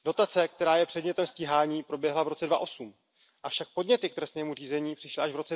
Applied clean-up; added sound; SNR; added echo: none; none; none; none.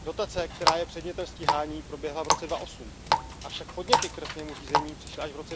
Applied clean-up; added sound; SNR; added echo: none; Water tap, faucet; -4 dB; none.